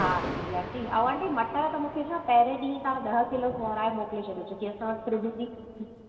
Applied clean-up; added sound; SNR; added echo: none; Thunder; 11 dB; reverberation time 2.9 s.